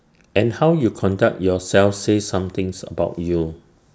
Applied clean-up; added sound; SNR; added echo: none; none; none; none.